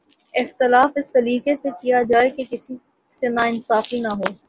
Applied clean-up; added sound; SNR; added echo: none; none; none; none.